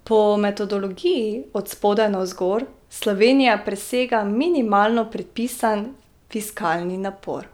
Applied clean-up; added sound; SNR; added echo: none; none; none; none.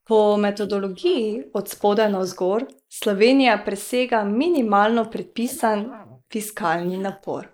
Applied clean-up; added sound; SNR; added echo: neural mask model Resemble Enhance denoiser.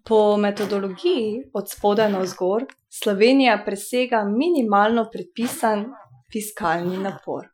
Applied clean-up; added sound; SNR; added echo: classical method Wiener filter.